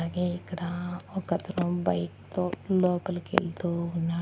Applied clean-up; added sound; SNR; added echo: none; none; none; none.